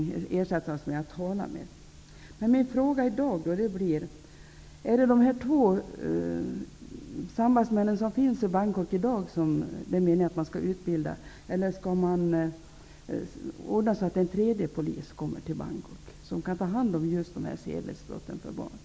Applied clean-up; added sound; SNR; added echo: none; none; none; none.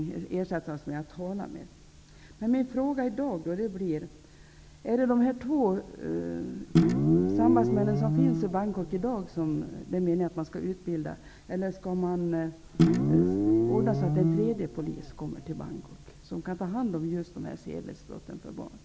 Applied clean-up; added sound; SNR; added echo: none; Guitar; -4 dB; none.